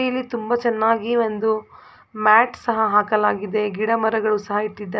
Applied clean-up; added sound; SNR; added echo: none; none; none; none.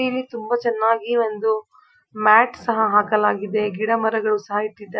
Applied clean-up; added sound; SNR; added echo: classical method Wiener filter.